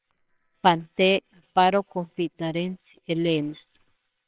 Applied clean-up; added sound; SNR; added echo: neural separator model SepFormer WHAMR!.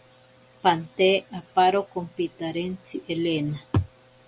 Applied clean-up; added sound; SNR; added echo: none; none; none; none.